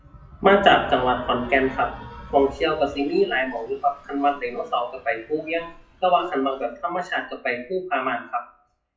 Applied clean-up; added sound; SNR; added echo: classical method WPE with log-MMSE.